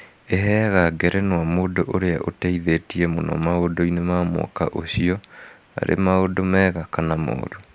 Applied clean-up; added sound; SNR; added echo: none; none; none; none.